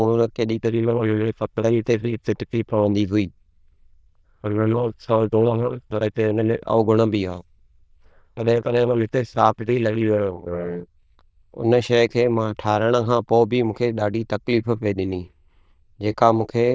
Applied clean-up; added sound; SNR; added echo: neural diffusion model UNIVERSE++.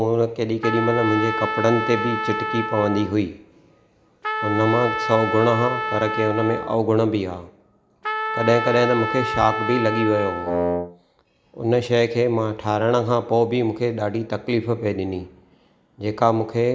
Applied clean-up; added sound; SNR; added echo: none; Wind instrument, woodwind instrument + Trumpet; 4 dB; none.